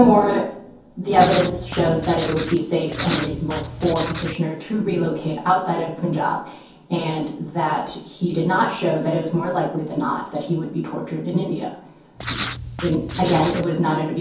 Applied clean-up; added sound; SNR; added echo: none; Writing; 9 dB; reverberation time 0.6 s.